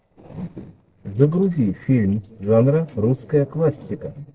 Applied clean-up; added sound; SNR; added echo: neural separator model SepFormer DNS4.